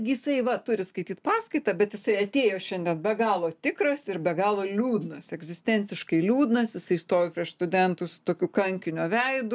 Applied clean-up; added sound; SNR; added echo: none; none; none; none.